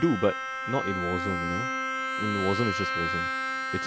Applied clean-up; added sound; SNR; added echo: none; Bowed string instrument; 0 dB; none.